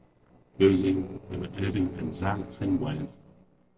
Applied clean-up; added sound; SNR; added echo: neural separator model SepFormer DNS4.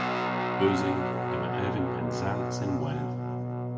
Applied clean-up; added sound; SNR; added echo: none; Guitar; -3 dB; reverberation time 1.9 s.